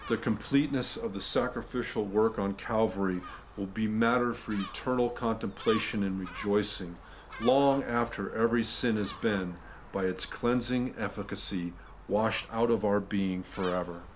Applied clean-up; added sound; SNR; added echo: none; Gull, seagull; 16 dB; none.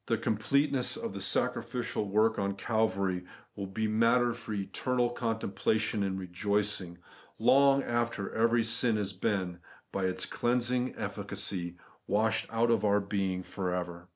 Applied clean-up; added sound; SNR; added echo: none; none; none; none.